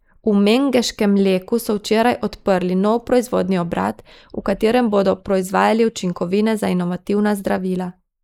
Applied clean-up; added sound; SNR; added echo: neural mask model Resemble Enhance denoiser.